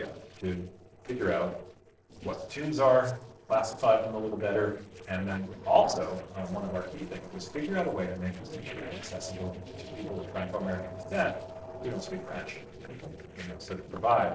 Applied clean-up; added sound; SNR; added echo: neural separator model SepFormer DNS4.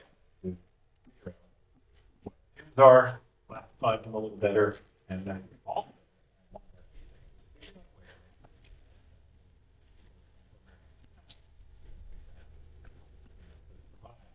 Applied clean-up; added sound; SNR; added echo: neural mask model DeepFilterNet 3.